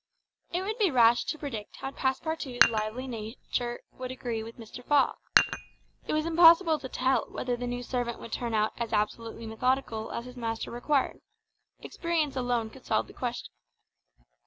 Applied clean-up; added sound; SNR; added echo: none; Dishes, pots, and pans; 2 dB; none.